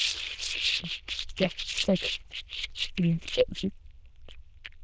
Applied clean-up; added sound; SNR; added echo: neural diffusion model UNIVERSE++.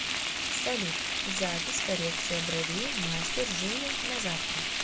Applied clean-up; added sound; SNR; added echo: none; Frying (food); -4 dB; none.